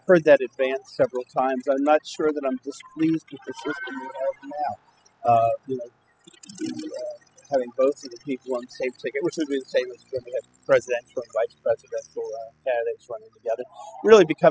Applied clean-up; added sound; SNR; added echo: classical method spectral subtraction.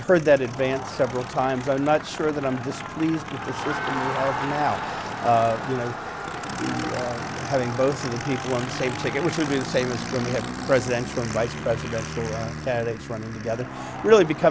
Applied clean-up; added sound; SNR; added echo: none; Crowd + Aircraft; 7 dB; none.